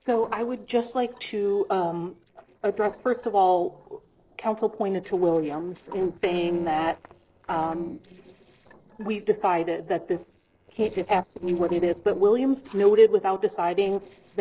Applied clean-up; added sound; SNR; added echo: neural separator model SepFormer DNS4.